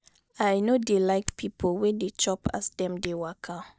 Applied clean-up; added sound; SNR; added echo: neural mask model DeepFilterNet 3.